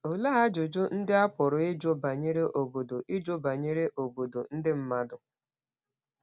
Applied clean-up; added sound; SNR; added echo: none; none; none; none.